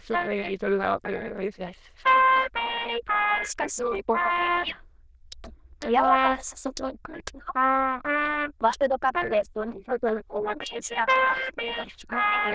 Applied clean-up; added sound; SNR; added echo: neural diffusion model UNIVERSE++.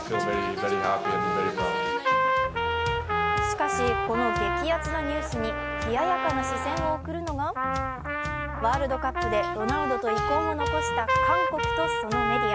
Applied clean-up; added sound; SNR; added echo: none; Trumpet; -2 dB; none.